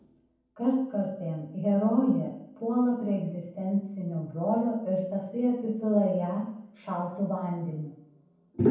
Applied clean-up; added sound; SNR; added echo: none; none; none; reverberation time 0.9 s.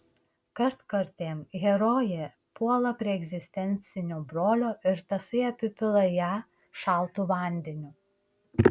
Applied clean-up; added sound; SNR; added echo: none; none; none; none.